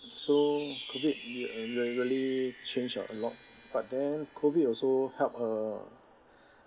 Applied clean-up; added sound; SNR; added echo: none; Wind chime; -2 dB; none.